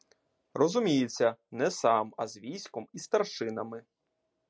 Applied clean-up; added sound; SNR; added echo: none; none; none; none.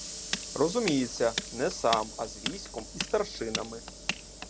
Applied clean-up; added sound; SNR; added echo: none; Sliding door / Hiss + Tools; 6 dB; none.